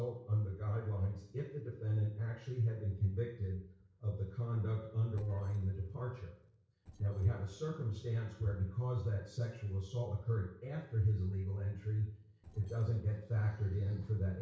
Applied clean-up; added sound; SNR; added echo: neural separator model SepFormer DNS4.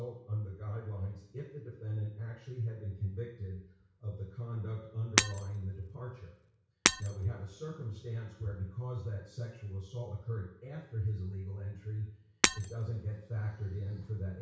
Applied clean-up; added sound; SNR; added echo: none; Shatter; -3 dB; reverberation time 0.6 s.